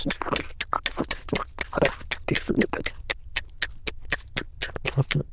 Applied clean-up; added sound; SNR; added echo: neural diffusion model UNIVERSE++.